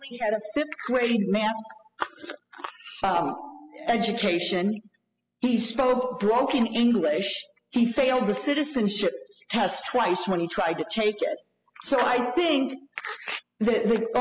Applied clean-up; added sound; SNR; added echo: classical method spectral subtraction.